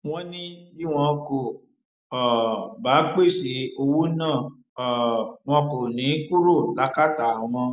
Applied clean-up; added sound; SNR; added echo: none; none; none; none.